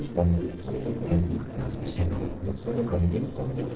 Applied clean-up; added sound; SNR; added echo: neural separator model SepFormer DNS4.